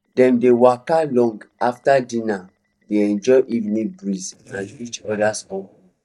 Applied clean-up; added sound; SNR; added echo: neural mask model DeepFilterNet 3.